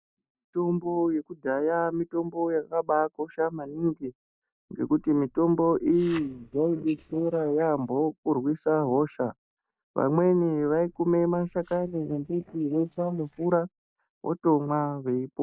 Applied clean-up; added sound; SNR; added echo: neural mask model DeepFilterNet 3.